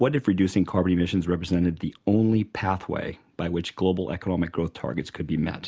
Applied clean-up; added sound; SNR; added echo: none; none; none; none.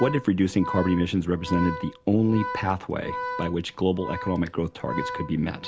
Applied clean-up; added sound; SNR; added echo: none; Organ; 10 dB; none.